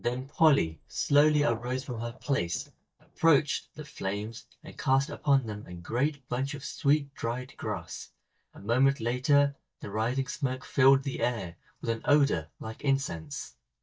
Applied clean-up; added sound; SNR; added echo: neural mask model DeepFilterNet 3.